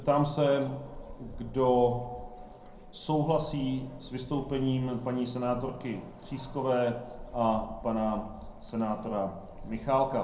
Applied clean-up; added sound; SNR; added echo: none; Bird / Dog; 16 dB; reverberation time 0.5 s.